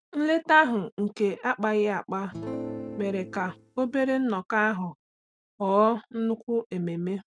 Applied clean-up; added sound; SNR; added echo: neural mask model RNNoise.